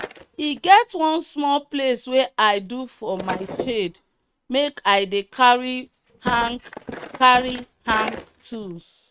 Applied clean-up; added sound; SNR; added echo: neural mask model RNNoise.